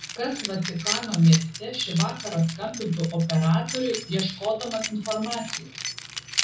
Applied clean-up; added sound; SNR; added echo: none; Keys jangling; 8 dB; reverberation time 0.4 s.